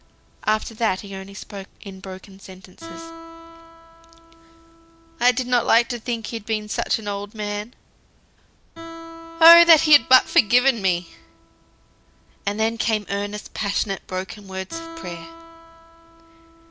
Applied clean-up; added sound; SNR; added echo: none; Guitar; 18 dB; none.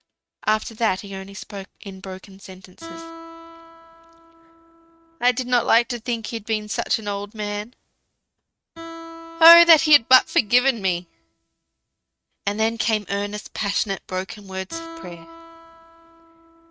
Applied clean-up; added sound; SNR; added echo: neural mask model RNNoise.